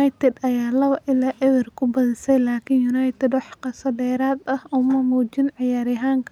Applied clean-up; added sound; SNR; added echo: none; none; none; none.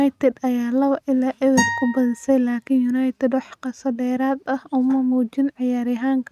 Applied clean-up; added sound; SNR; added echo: neural mask model RNNoise.